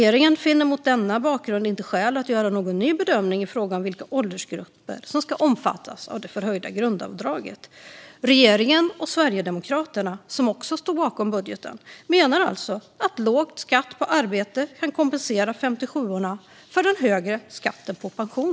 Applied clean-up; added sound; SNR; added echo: none; none; none; none.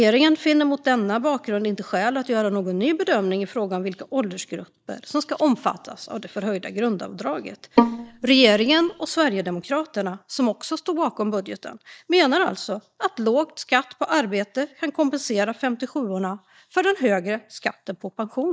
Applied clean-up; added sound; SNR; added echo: neural mask model DeepFilterNet 3.